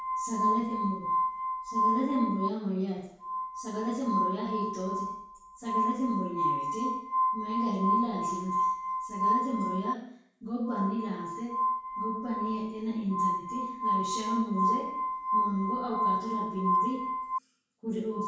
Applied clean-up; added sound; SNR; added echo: none; Glass; -2 dB; reverberation time 0.6 s.